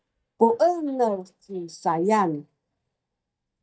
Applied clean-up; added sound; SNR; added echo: neural mask model DeepFilterNet 3.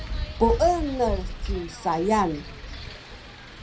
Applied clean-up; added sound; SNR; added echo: none; Wind; 6 dB; reverberation time 0.3 s.